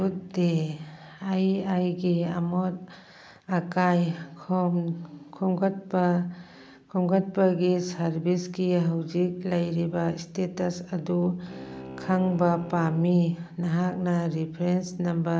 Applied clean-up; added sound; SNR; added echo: none; Bowed string instrument; 17 dB; none.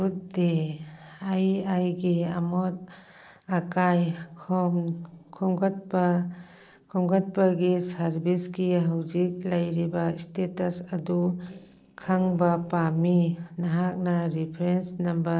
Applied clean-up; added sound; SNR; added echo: neural separator model SepFormer DNS4.